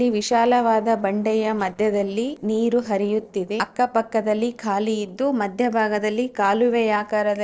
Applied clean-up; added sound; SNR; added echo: neural separator model SepFormer DNS4.